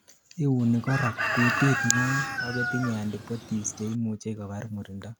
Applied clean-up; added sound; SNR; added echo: none; Chicken, rooster; 2 dB; none.